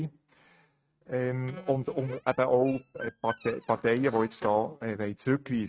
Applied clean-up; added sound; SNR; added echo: neural mask model RNNoise.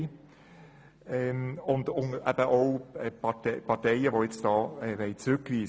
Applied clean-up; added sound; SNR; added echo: none; none; none; none.